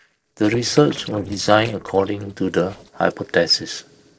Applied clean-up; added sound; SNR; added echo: neural separator model SepFormer DNS4.